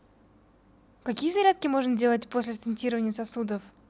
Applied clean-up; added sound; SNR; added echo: none; none; none; none.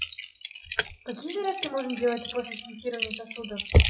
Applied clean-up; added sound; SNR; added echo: classical method WPE with log-MMSE.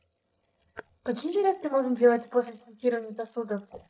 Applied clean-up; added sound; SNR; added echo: neural mask model DeepFilterNet 3.